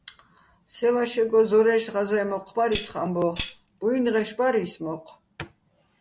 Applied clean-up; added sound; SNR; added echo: none; Tambourine; -2 dB; none.